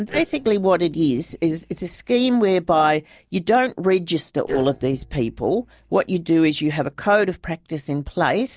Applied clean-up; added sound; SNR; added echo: neural separator model SepFormer DNS4.